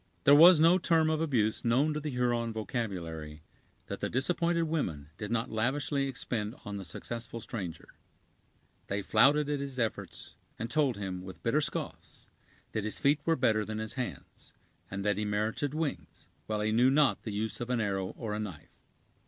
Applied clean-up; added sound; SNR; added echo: none; none; none; none.